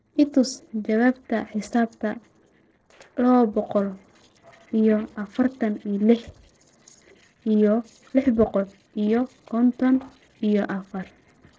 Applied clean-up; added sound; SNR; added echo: neural separator model SepFormer DNS4.